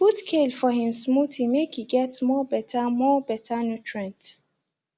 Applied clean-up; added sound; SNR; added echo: none; none; none; none.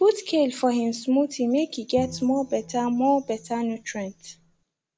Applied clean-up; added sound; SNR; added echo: none; Bowed string instrument; 20 dB; none.